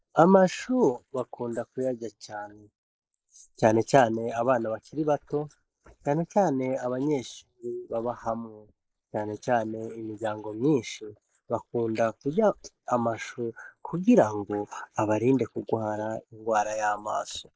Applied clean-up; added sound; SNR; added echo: neural mask model Resemble Enhance denoiser.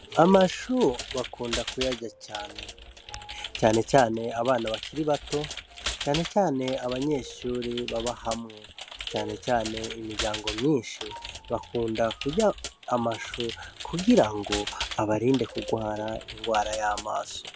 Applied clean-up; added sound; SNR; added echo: none; Computer keyboard; 11 dB; none.